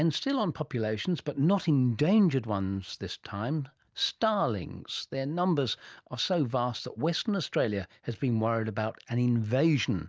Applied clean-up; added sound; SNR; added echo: none; none; none; none.